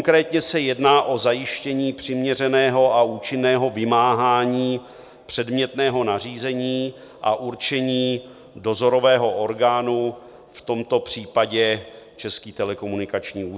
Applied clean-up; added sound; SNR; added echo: none; none; none; none.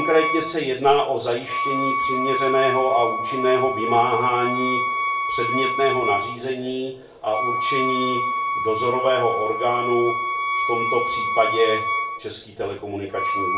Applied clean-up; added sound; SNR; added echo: none; Wind instrument, woodwind instrument; 2 dB; reverberation time 0.3 s.